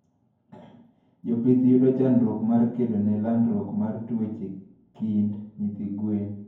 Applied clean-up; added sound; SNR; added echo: none; none; none; reverberation time 0.9 s.